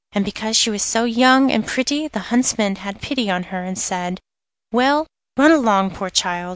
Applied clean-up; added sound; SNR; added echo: none; none; none; none.